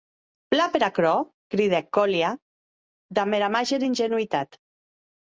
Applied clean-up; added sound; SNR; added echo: none; none; none; none.